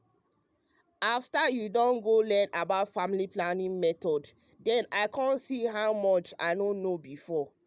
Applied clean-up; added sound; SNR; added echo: none; none; none; none.